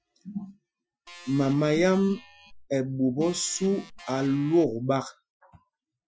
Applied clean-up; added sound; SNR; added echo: classical method Wiener filter.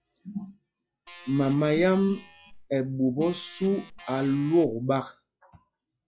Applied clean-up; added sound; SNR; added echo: classical method log-MMSE.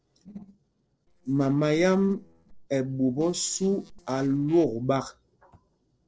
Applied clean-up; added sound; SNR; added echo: neural separator model SepFormer DNS4.